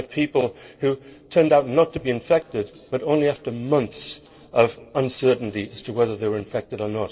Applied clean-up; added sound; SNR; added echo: neural separator model SepFormer DNS4.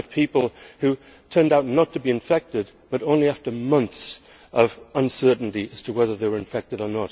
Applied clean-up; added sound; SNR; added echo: none; none; none; none.